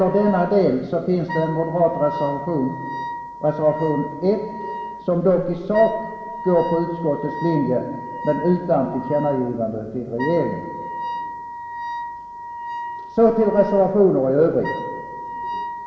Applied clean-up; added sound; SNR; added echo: none; Wind instrument, woodwind instrument; 10 dB; reverberation time 1.9 s.